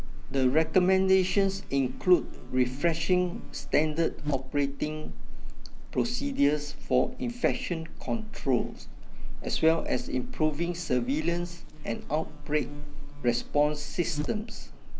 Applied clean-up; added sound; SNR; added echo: none; Buzz; 0 dB; none.